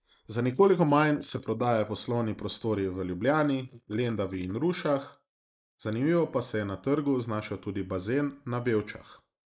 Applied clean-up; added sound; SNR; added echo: neural mask model Resemble Enhance denoiser.